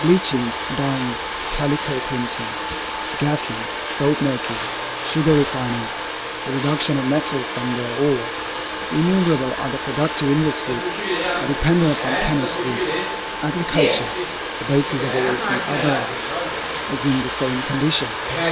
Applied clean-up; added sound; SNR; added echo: none; Domestic sounds, home sounds; 2 dB; none.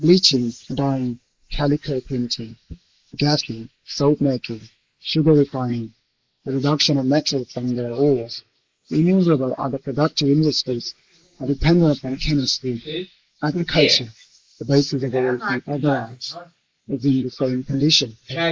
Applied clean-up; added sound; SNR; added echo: neural mask model Resemble Enhance denoiser.